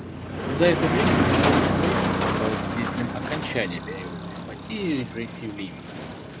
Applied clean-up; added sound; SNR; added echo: none; Motor vehicle (road); -3 dB; none.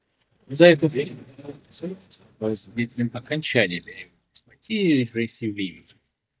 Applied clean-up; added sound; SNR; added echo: neural mask model DeepFilterNet 3.